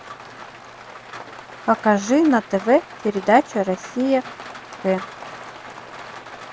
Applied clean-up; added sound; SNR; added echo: none; Rain; 15 dB; none.